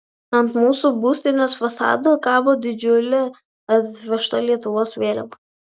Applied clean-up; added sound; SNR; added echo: none; none; none; none.